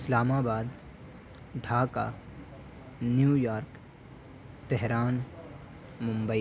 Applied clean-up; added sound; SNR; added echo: none; none; none; none.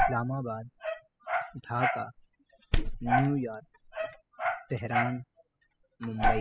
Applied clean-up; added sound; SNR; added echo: classical method spectral subtraction.